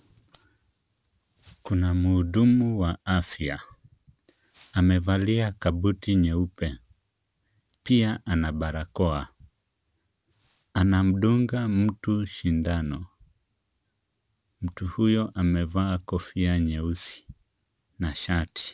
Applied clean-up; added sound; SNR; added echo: none; none; none; none.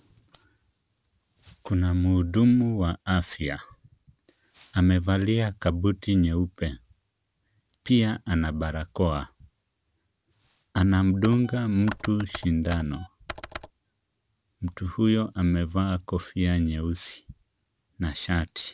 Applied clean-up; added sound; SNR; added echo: none; Computer keyboard; 15 dB; none.